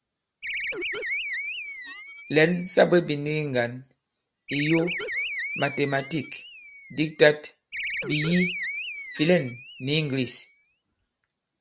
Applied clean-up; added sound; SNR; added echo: none; Animal; 7 dB; none.